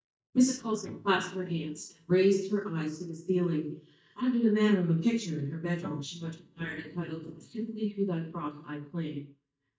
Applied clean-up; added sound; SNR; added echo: neural mask model DeepFilterNet 3.